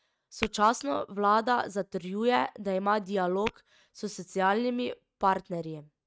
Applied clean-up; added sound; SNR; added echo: neural mask model RNNoise.